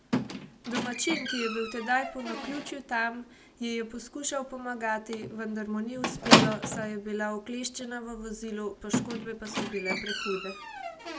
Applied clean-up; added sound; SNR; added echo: none; Squeak; -2 dB; none.